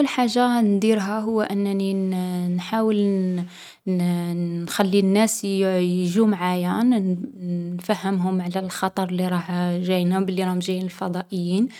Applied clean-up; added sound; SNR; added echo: none; none; none; none.